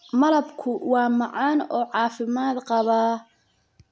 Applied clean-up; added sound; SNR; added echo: none; none; none; none.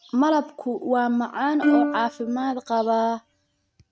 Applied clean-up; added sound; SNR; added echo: neural mask model RNNoise.